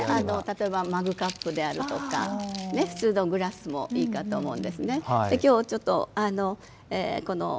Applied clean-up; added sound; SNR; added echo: none; none; none; none.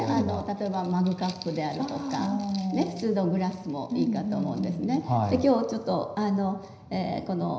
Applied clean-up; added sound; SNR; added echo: none; none; none; reverberation time 0.9 s.